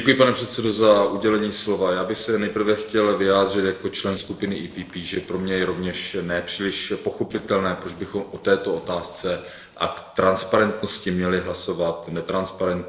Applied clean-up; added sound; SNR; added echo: neural separator model SepFormer DNS4.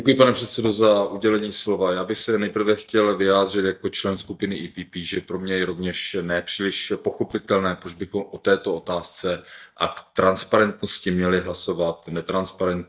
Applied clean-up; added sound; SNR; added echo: neural mask model DeepFilterNet 3.